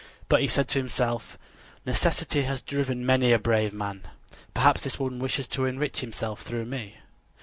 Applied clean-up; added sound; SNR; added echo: none; none; none; none.